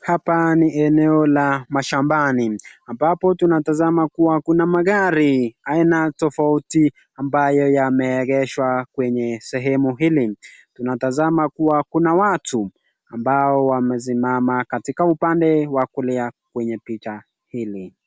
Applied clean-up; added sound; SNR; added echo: none; none; none; none.